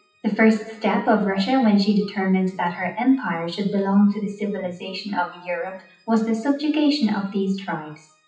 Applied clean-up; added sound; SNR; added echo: classical method WPE with log-MMSE.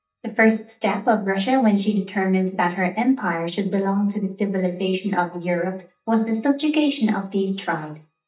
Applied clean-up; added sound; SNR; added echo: neural mask model DeepFilterNet 3.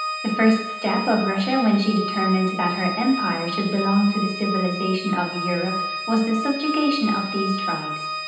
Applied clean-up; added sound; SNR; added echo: none; Organ; 6 dB; reverberation time 0.9 s.